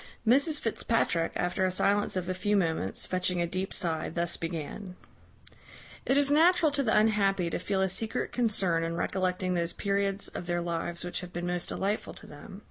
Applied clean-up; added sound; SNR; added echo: none; none; none; none.